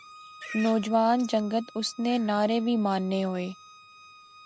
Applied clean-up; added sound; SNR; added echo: none; Livestock, farm animals, working animals + Bowed string instrument; 19 dB; none.